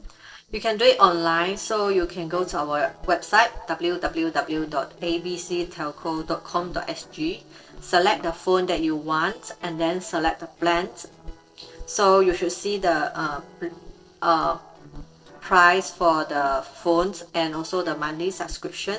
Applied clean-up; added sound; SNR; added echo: neural separator model SepFormer DNS4.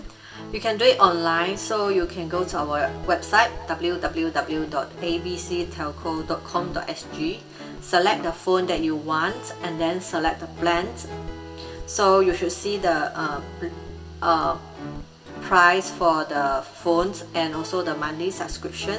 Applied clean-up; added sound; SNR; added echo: none; Guitar; 13 dB; reverberation time 1.3 s.